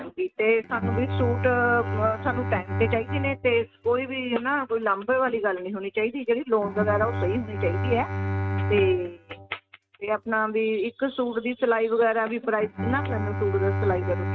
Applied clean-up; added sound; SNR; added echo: neural mask model RNNoise.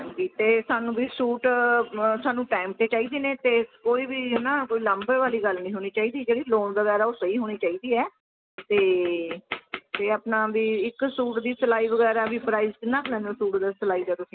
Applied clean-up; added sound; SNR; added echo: none; none; none; none.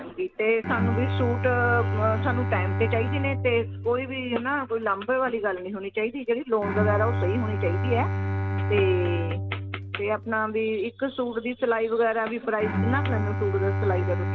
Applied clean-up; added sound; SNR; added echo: none; Bowed string instrument; 2 dB; none.